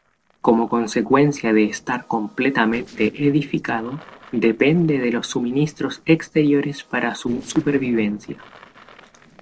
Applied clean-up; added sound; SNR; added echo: neural separator model SepFormer DNS4.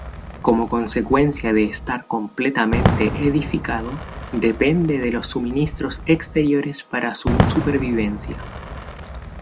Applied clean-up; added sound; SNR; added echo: none; Fireworks; 5 dB; none.